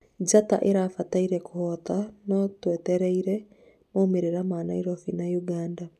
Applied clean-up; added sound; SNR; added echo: none; none; none; none.